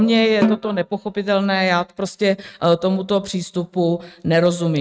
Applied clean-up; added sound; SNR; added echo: neural mask model RNNoise.